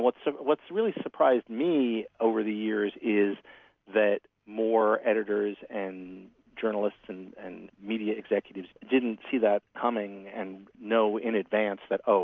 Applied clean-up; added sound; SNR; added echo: none; none; none; none.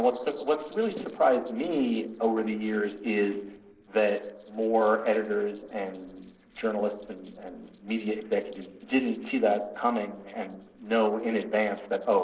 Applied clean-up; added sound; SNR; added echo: neural separator model SepFormer DNS4.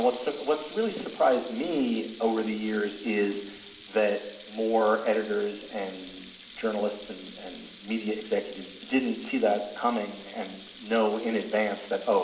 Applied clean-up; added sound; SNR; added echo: none; Sink (filling or washing) / Water tap, faucet; 12 dB; reverberation time 2.0 s.